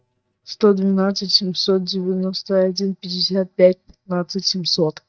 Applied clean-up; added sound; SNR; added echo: neural mask model DeepFilterNet 3.